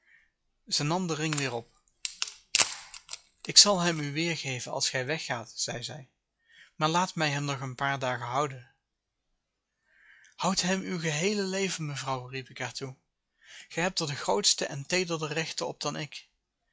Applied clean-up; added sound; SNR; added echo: classical method log-MMSE.